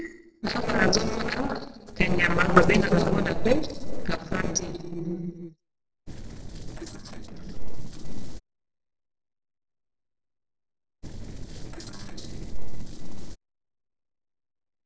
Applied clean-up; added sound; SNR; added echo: neural separator model SepFormer DNS4.